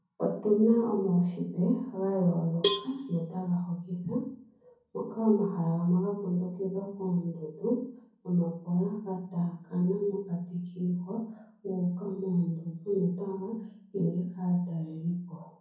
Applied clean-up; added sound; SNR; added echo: none; Cowbell; 3 dB; reverberation time 0.6 s.